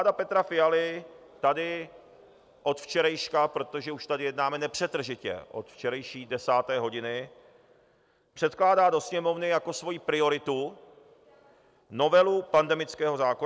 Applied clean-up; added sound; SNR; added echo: none; none; none; none.